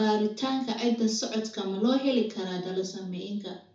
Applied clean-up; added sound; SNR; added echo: none; none; none; reverberation time 0.6 s.